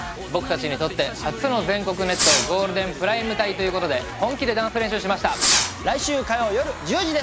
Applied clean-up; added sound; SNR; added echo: none; Fireworks; 1 dB; none.